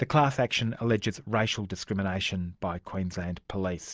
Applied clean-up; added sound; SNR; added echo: none; none; none; none.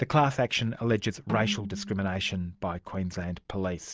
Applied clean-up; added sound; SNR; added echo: none; Snare drum; 10 dB; none.